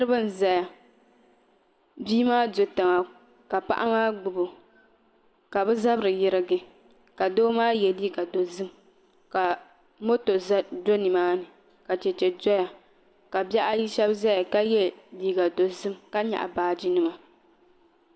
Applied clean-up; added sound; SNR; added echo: none; none; none; reverberation time 0.8 s.